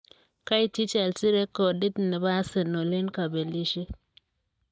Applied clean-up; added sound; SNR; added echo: neural mask model DeepFilterNet 3.